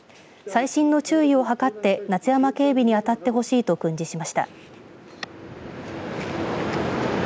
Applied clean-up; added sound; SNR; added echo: none; none; none; none.